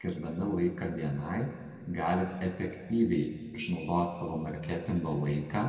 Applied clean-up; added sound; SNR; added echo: none; none; none; reverberation time 2.1 s.